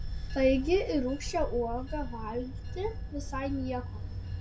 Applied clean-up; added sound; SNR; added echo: none; Bell / Train; 4 dB; none.